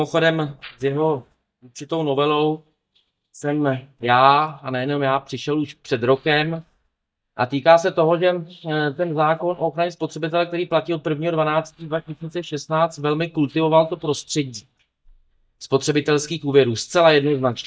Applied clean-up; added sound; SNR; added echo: neural mask model DeepFilterNet 3.